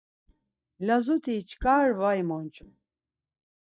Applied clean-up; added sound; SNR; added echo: neural mask model DeepFilterNet 3.